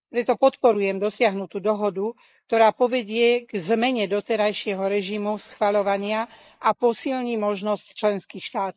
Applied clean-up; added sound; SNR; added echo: neural mask model Resemble Enhance denoiser.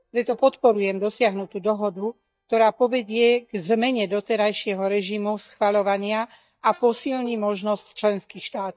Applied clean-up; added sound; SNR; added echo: neural mask model DeepFilterNet 3.